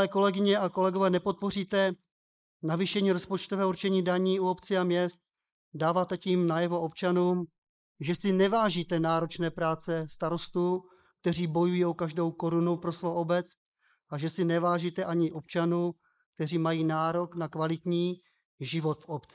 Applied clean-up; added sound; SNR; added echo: neural mask model Resemble Enhance denoiser.